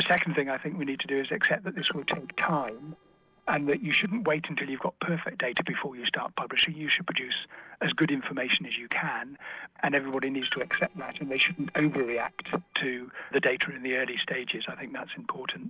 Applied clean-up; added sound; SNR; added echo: neural separator model SepFormer DNS4.